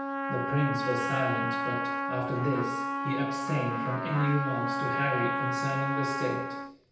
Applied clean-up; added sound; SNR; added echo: none; Trumpet; 0 dB; reverberation time 0.9 s.